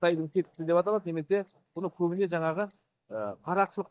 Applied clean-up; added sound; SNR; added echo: neural mask model DeepFilterNet 3.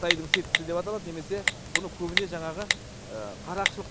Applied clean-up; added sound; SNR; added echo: none; Typing; -3 dB; none.